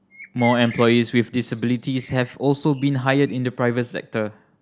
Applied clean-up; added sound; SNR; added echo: none; Bird; 18 dB; none.